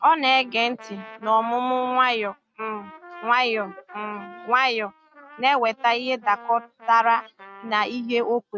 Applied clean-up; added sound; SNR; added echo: neural mask model RNNoise.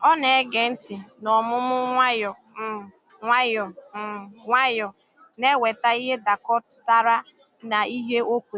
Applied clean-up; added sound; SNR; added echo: none; none; none; none.